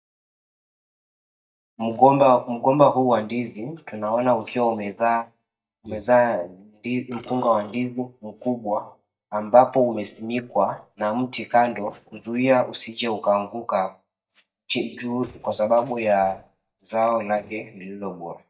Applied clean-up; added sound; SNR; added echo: neural mask model DeepFilterNet 3.